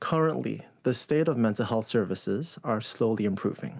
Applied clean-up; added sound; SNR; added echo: none; none; none; none.